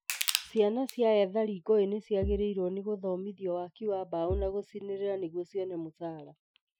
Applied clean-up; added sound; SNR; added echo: classical method Wiener filter.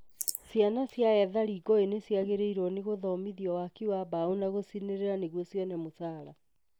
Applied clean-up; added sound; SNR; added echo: neural mask model Resemble Enhance denoiser.